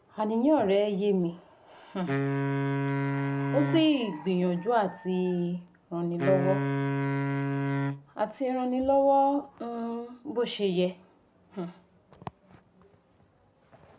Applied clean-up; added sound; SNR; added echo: none; Wind instrument, woodwind instrument; 1 dB; none.